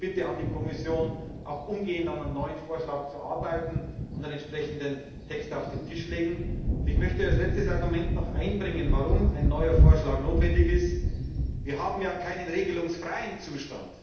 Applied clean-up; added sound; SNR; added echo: none; Thunder; -3 dB; reverberation time 0.8 s.